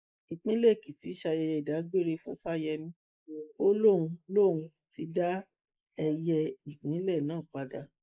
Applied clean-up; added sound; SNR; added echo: neural mask model Resemble Enhance denoiser.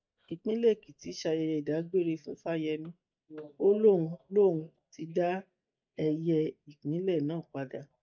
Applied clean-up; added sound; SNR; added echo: neural mask model DeepFilterNet 3.